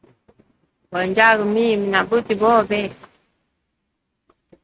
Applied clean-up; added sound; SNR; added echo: neural mask model RNNoise.